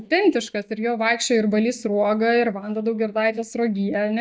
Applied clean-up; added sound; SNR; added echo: neural mask model DeepFilterNet 3.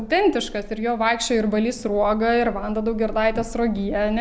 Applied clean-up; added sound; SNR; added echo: none; none; none; none.